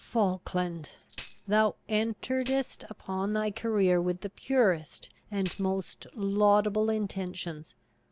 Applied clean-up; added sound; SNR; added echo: none; Tambourine; -1 dB; none.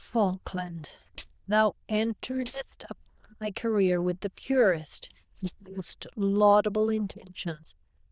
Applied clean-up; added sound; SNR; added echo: neural diffusion model UNIVERSE++.